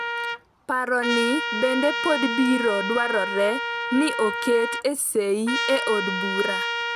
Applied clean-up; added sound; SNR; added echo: none; Trumpet; 3 dB; none.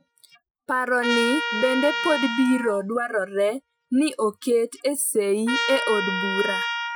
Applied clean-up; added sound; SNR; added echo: classical method Wiener filter.